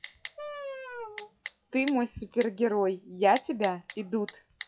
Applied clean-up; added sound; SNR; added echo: classical method log-MMSE.